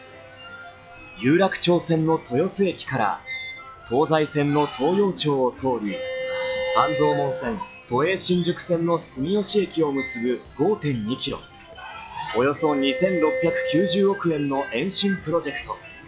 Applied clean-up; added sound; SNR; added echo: classical method log-MMSE.